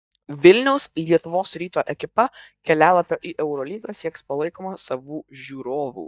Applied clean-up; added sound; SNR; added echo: neural mask model DeepFilterNet 3.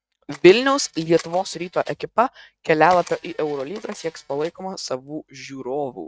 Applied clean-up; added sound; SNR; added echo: neural mask model RNNoise.